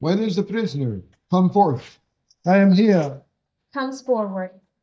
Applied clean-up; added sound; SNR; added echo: neural mask model DeepFilterNet 3.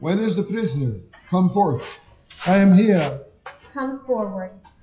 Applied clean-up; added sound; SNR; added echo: classical method WPE with log-MMSE.